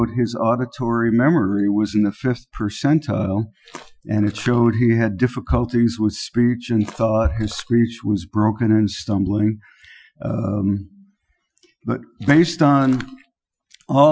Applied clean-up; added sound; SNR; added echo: classical method Wiener filter.